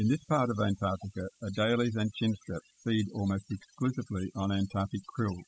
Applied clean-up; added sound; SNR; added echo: classical method spectral subtraction.